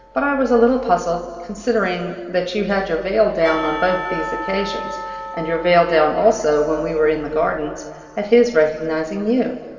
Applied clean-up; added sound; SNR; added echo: none; Church bell / Percussion; 14 dB; reverberation time 2.0 s.